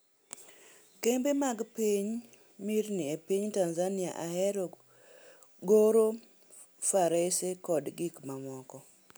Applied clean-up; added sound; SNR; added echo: none; none; none; none.